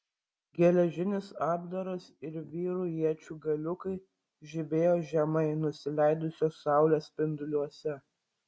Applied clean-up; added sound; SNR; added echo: none; none; none; none.